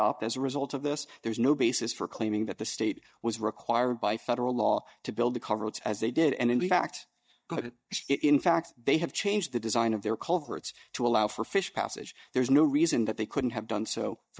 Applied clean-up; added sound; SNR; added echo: neural mask model DeepFilterNet 3.